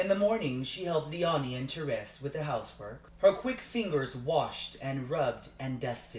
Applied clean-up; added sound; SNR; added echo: none; none; none; none.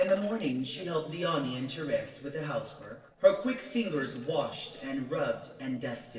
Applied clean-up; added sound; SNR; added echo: neural separator model SepFormer DNS4.